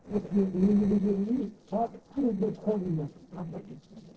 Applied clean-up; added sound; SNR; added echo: neural separator model SepFormer DNS4.